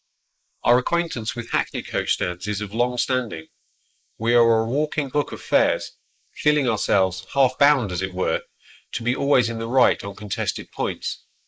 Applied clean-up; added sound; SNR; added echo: neural mask model Resemble Enhance denoiser.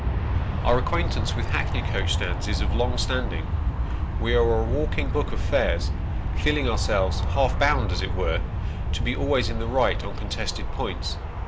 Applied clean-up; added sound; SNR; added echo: none; Aircraft; -1 dB; none.